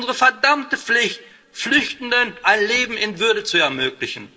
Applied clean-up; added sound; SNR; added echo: neural separator model SepFormer DNS4.